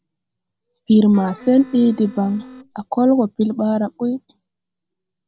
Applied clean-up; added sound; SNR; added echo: none; Wind instrument, woodwind instrument; 19 dB; none.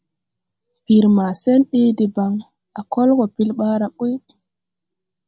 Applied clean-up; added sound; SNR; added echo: none; none; none; none.